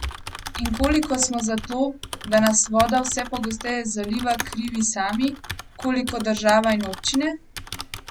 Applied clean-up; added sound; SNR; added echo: none; Typing; 11 dB; none.